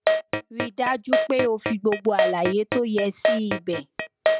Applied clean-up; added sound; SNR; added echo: none; Keyboard (musical); 0 dB; none.